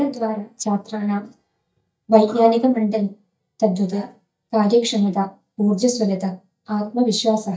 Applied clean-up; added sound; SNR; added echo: neural mask model DeepFilterNet 3.